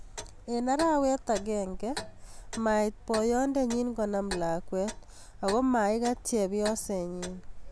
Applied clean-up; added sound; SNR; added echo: none; Clock; 11 dB; none.